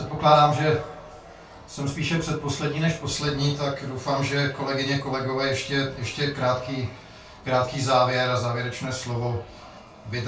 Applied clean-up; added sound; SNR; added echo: none; none; none; reverberation time 0.2 s.